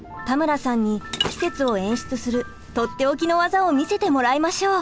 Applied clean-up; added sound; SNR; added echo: none; Liquid; 11 dB; none.